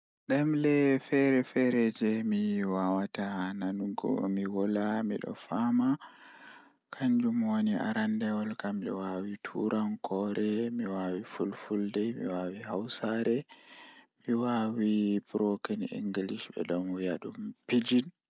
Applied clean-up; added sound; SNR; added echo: none; none; none; none.